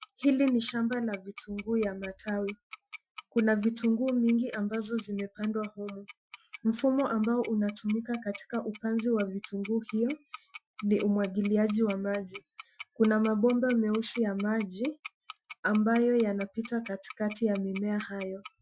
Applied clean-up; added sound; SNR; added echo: classical method Wiener filter.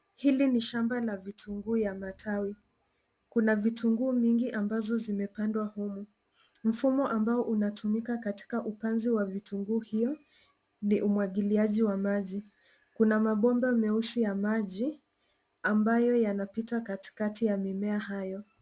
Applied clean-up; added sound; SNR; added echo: none; none; none; none.